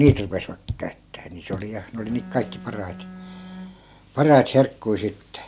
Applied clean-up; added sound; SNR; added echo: none; Bowed string instrument; 16 dB; none.